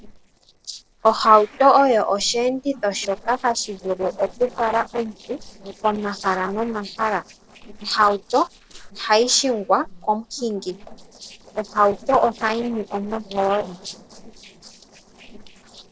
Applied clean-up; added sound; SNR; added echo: neural separator model SepFormer DNS4.